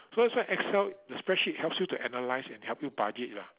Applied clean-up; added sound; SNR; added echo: none; none; none; none.